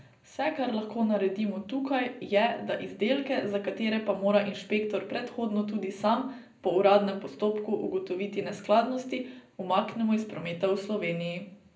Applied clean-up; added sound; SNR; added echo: none; none; none; reverberation time 0.5 s.